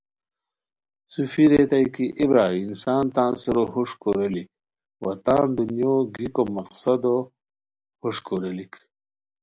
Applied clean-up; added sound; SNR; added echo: none; none; none; none.